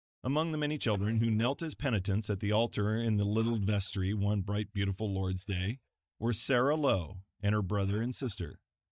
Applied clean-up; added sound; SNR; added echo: neural mask model DeepFilterNet 3.